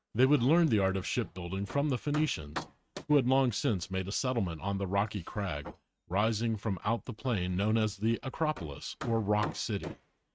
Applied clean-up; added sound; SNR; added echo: neural mask model RNNoise.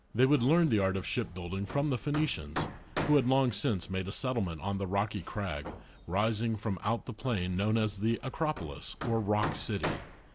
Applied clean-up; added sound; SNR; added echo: none; Hammer; 12 dB; none.